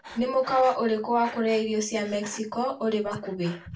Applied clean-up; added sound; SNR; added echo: none; Breathing; 19 dB; reverberation time 0.2 s.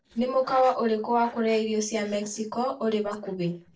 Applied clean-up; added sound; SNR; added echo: neural separator model SepFormer DNS4.